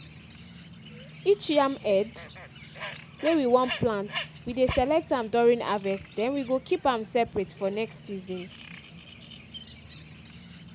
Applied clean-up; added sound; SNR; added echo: none; Bird; 14 dB; none.